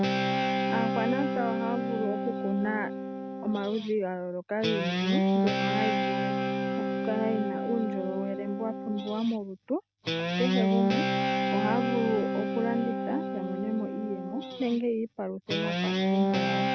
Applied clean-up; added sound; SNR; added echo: none; Guitar; -3 dB; none.